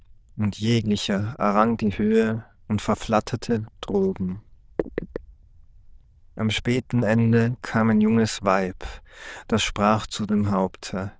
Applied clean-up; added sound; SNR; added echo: neural diffusion model UNIVERSE++.